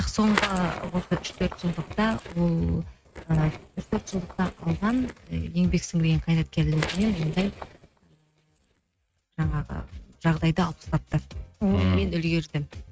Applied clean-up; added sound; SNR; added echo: neural mask model RNNoise.